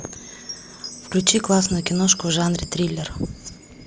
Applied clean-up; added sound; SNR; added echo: none; Chime; 16 dB; none.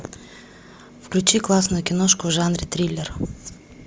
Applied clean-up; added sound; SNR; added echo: none; none; none; none.